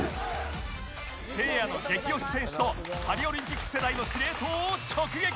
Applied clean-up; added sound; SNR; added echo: none; Motor vehicle (road); 17 dB; none.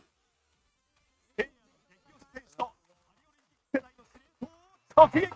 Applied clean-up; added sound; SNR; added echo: neural mask model RNNoise.